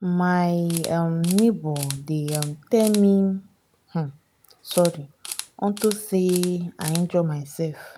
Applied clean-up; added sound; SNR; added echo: none; Camera; 15 dB; none.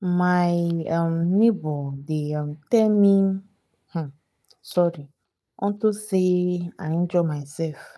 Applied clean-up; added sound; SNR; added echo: neural mask model DeepFilterNet 3.